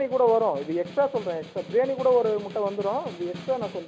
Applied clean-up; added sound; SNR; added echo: none; Snare drum; 16 dB; none.